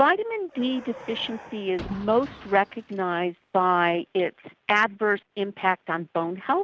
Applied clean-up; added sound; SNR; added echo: none; Car; 18 dB; none.